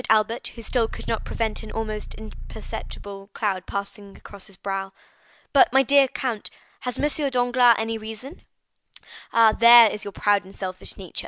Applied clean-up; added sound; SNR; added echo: none; Idling / Car; 5 dB; none.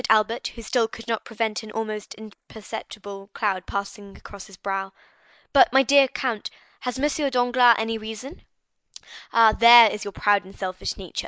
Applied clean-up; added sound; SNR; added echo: neural mask model Resemble Enhance denoiser.